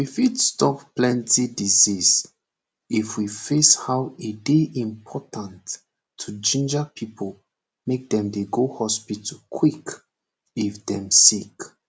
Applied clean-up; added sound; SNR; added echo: none; none; none; none.